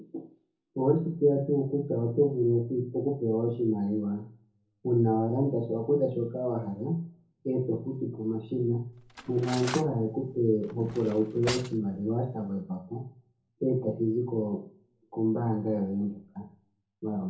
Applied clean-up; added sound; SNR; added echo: none; Cutlery, silverware; 13 dB; reverberation time 0.6 s.